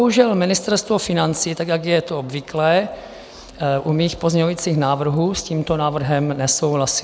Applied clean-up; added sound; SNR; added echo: none; none; none; none.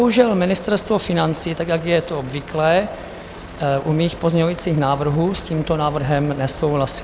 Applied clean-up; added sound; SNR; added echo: none; Truck; 16 dB; none.